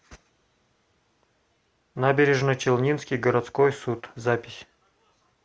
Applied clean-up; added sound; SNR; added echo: none; none; none; none.